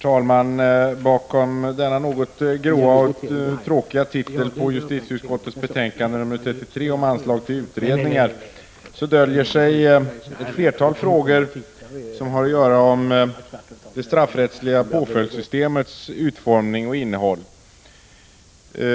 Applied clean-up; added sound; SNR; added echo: none; none; none; none.